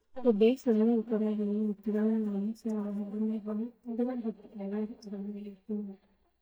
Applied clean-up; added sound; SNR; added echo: neural mask model DeepFilterNet 3.